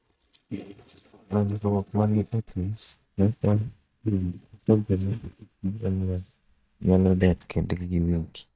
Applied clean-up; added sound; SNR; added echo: neural mask model DeepFilterNet 3.